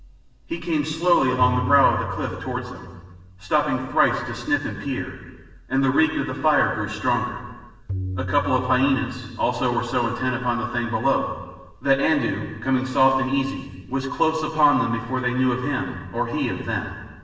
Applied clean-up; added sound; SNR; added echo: none; Tabla; 11 dB; reverberation time 1.2 s.